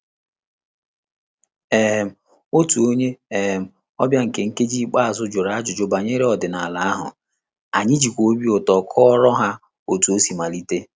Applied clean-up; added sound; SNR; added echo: none; none; none; none.